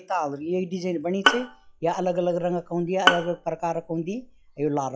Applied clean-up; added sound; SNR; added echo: classical method log-MMSE.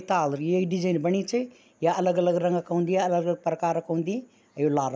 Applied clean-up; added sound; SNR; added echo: none; none; none; none.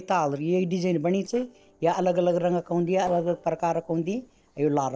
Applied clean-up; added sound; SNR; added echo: neural separator model SepFormer DNS4.